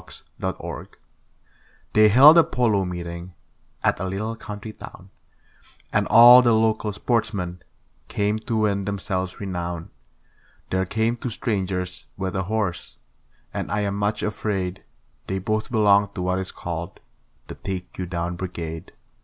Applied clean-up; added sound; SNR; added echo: none; none; none; none.